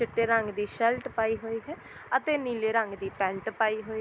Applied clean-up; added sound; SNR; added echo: none; none; none; none.